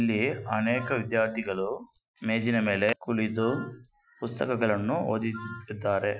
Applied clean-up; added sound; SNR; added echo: classical method Wiener filter.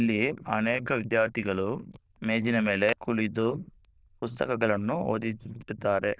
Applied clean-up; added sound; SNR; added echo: neural diffusion model UNIVERSE++.